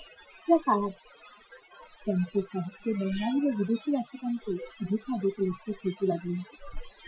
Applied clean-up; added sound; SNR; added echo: classical method Wiener filter.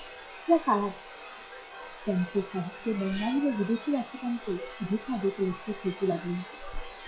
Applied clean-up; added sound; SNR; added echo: classical method log-MMSE.